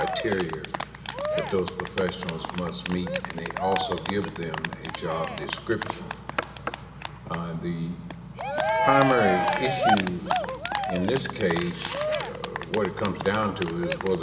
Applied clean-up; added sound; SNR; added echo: none; Cheering; 2 dB; none.